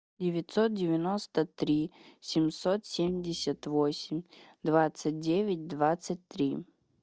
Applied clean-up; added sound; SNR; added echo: neural mask model DeepFilterNet 3.